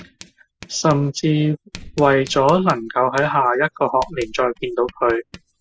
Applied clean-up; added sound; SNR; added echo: classical method spectral subtraction.